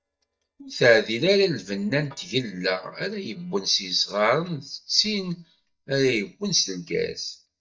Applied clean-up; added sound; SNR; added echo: neural mask model DeepFilterNet 3.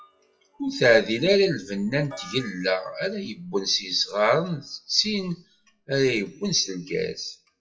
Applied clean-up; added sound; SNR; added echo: classical method WPE with log-MMSE.